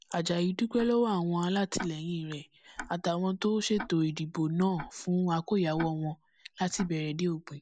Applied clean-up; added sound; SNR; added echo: neural mask model Resemble Enhance denoiser.